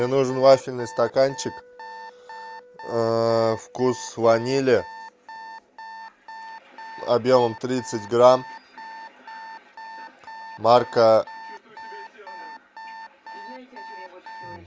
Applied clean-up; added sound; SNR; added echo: none; Alarm; 17 dB; none.